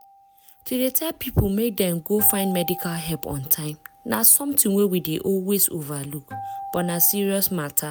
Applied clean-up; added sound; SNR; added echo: none; Acoustic guitar; 17 dB; none.